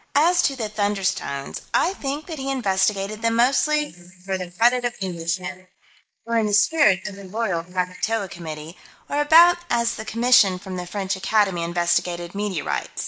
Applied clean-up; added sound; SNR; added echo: neural mask model Resemble Enhance denoiser.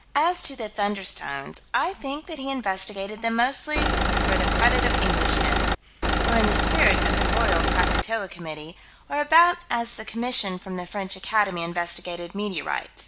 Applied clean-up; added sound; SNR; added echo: none; Engine; -4 dB; none.